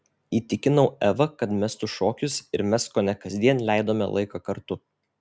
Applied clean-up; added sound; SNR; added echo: none; none; none; none.